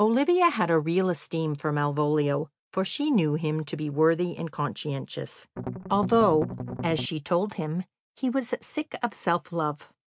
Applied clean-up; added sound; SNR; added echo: neural mask model RNNoise.